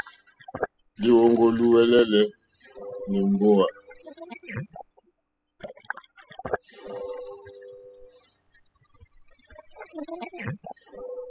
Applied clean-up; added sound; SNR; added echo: classical method spectral subtraction.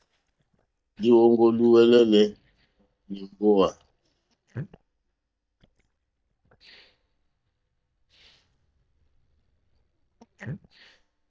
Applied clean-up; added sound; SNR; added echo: neural mask model DeepFilterNet 3.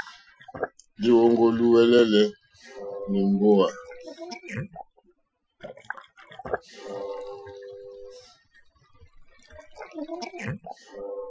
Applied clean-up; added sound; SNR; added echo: classical method Wiener filter.